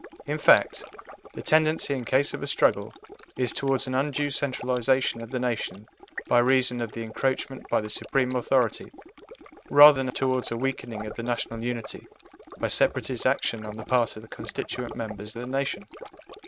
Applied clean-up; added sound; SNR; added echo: neural mask model RNNoise.